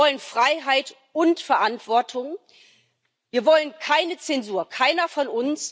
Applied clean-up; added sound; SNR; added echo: none; none; none; none.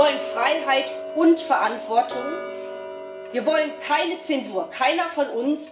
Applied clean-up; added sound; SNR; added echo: none; Tick-tock; 11 dB; reverberation time 0.7 s.